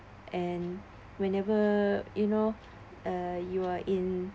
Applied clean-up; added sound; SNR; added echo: none; none; none; none.